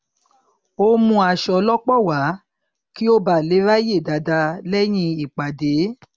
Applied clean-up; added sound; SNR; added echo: none; none; none; none.